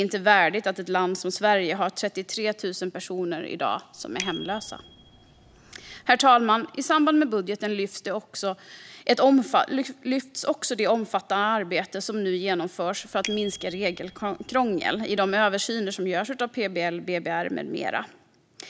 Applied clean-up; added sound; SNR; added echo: none; Bicycle bell; 17 dB; none.